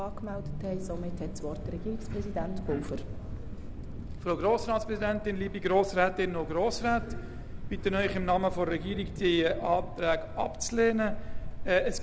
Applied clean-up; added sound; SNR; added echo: none; Thunder; 6 dB; none.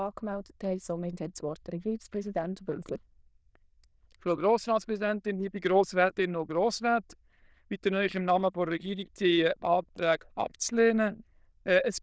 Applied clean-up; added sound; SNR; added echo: neural diffusion model UNIVERSE++.